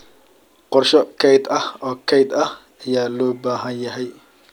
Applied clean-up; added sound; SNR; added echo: none; none; none; none.